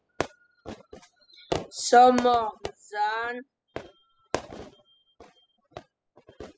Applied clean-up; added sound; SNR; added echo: classical method spectral subtraction.